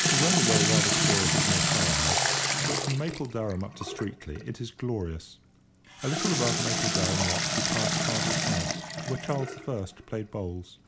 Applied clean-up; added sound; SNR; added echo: none; Sink (filling or washing) / Water tap, faucet; -5 dB; none.